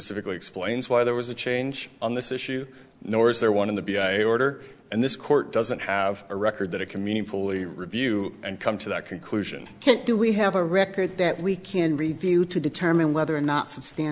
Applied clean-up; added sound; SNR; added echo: none; none; none; none.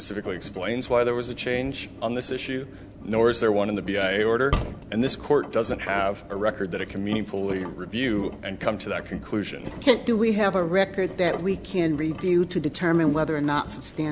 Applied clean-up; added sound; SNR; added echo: none; Engine; 11 dB; none.